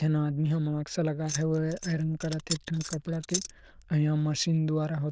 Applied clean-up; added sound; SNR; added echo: neural diffusion model UNIVERSE++.